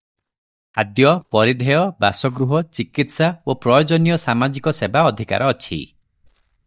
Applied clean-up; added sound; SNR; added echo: neural mask model DeepFilterNet 3.